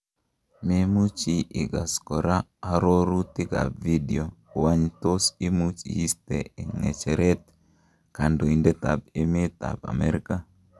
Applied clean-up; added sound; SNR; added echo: none; none; none; none.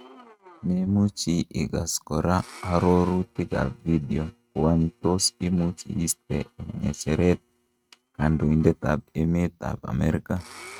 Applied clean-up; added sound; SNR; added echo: neural mask model RNNoise.